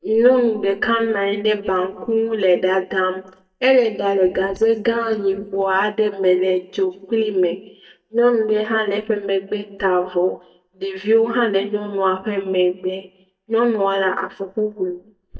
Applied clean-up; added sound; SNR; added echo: neural mask model DeepFilterNet 3.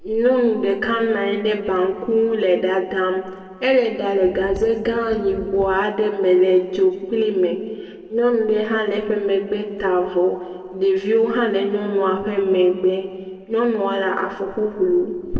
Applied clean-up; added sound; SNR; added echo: neural separator model SepFormer DNS4.